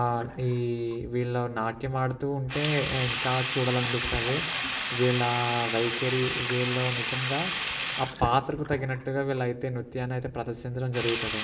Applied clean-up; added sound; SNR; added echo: none; Sink (filling or washing); 3 dB; reverberation time 1.8 s.